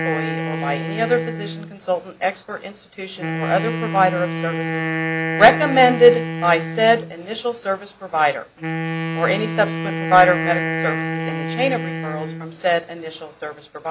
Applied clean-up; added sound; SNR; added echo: none; Wind instrument, woodwind instrument; 6 dB; none.